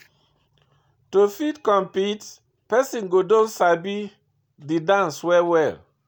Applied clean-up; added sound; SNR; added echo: none; none; none; none.